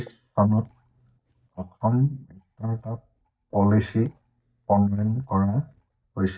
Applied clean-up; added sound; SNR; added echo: neural mask model DeepFilterNet 3.